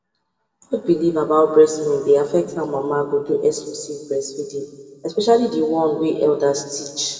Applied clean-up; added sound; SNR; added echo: none; none; none; reverberation time 1.5 s.